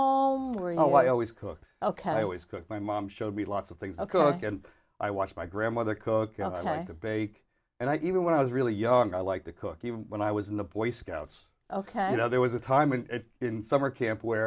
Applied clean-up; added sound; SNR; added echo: none; none; none; none.